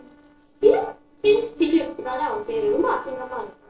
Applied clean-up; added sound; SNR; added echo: neural separator model SepFormer DNS4.